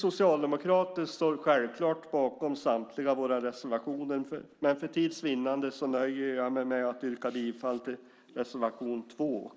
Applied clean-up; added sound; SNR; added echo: neural mask model Resemble Enhance denoiser.